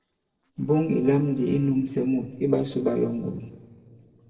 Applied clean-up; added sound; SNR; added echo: neural separator model SepFormer DNS4.